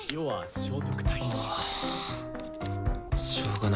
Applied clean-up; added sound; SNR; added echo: none; Camera; 17 dB; none.